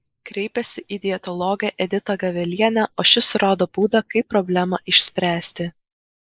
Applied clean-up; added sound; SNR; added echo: neural mask model Resemble Enhance denoiser.